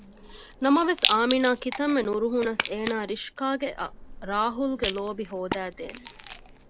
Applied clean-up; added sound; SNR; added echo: none; Rattle; 8 dB; none.